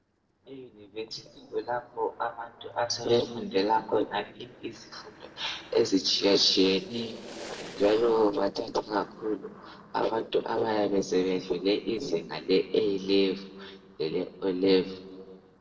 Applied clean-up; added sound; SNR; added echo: neural separator model SepFormer DNS4.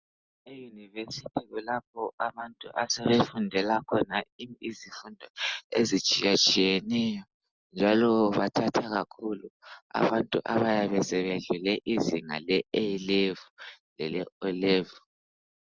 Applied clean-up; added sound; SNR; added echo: none; none; none; none.